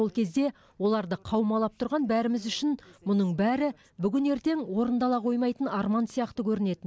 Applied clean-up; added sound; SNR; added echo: none; none; none; none.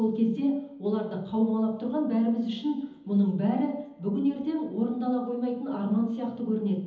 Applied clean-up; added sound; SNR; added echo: none; none; none; reverberation time 1.3 s.